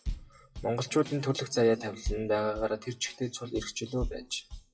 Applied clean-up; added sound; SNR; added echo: classical method WPE with log-MMSE.